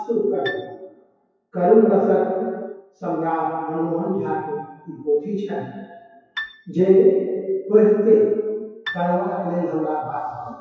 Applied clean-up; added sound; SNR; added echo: classical method WPE with log-MMSE.